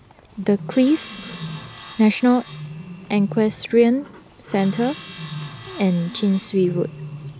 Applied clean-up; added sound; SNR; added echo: none; Bird + Sawing; 12 dB; none.